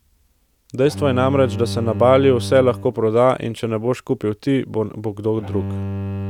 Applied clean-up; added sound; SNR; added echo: none; Bowed string instrument; 10 dB; none.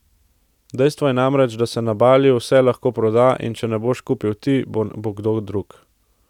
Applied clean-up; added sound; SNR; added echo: none; none; none; none.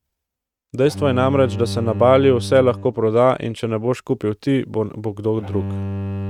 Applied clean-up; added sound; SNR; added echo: neural mask model RNNoise.